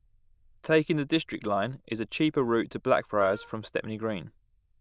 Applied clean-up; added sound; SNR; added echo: neural diffusion model UNIVERSE++.